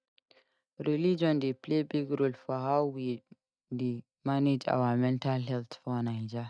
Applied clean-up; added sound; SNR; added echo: neural mask model DeepFilterNet 3.